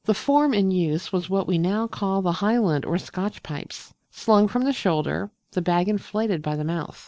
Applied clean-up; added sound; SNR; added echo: none; none; none; none.